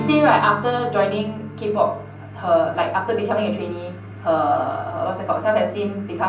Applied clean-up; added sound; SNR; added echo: none; Strum; 16 dB; reverberation time 0.6 s.